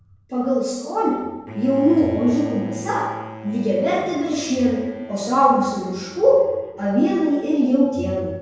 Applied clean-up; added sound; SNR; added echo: none; Bowed string instrument; 17 dB; reverberation time 1.0 s.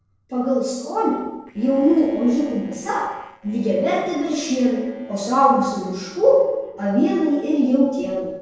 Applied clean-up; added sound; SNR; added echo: neural separator model SepFormer DNS4.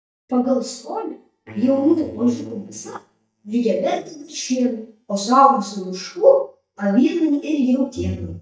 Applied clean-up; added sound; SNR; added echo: neural mask model DeepFilterNet 3.